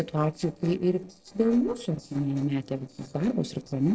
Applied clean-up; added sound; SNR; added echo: neural separator model SepFormer DNS4.